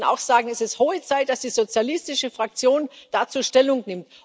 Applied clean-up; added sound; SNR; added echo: none; none; none; none.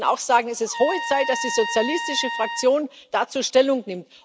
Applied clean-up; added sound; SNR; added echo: none; Trumpet; 7 dB; none.